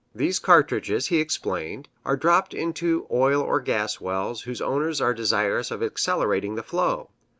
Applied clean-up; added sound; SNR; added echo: none; none; none; none.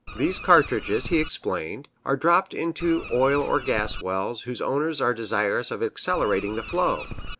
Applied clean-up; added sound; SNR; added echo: none; Bird; 11 dB; none.